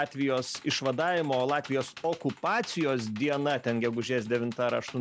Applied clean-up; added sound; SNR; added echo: none; Computer keyboard; 19 dB; none.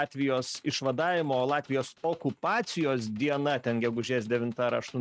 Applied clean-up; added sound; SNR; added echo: neural mask model RNNoise.